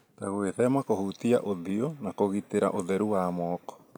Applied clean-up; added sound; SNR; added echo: none; none; none; none.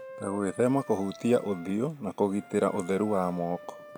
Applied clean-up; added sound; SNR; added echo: none; Wind instrument, woodwind instrument; 19 dB; none.